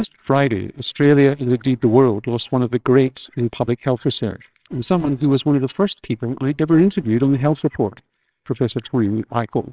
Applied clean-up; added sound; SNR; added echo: neural separator model SepFormer WHAMR!.